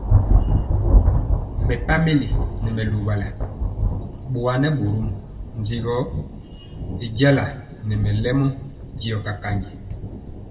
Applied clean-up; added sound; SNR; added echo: none; Thunder; -1 dB; reverberation time 1.6 s.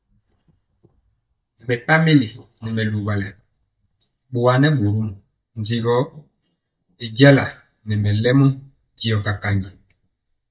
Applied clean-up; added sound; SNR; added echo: neural mask model DeepFilterNet 3.